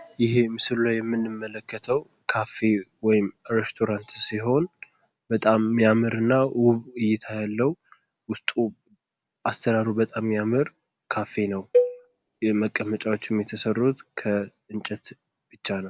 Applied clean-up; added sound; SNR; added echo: none; Cowbell; 3 dB; none.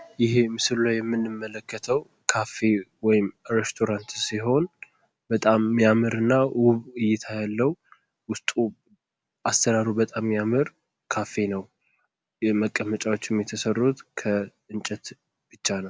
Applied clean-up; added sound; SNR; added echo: none; none; none; none.